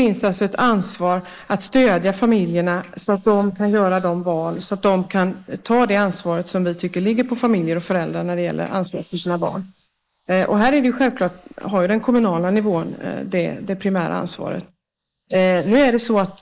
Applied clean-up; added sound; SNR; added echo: neural mask model Resemble Enhance denoiser.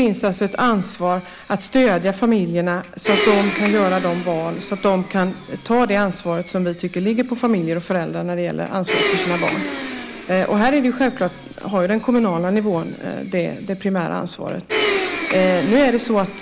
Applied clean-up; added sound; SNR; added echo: none; Domestic sounds, home sounds; 9 dB; none.